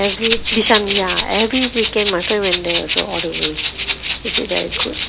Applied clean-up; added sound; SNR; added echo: none; Rattle (instrument); 1 dB; none.